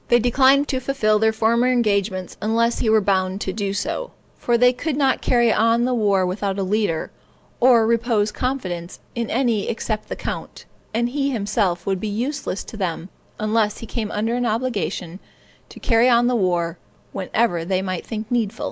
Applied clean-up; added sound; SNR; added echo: none; none; none; none.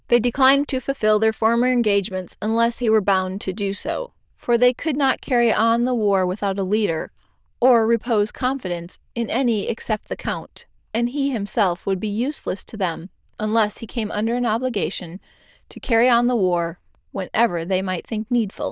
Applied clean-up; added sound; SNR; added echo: neural diffusion model UNIVERSE++.